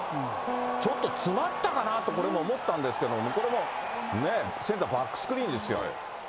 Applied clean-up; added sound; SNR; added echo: none; Acoustic guitar; 11 dB; none.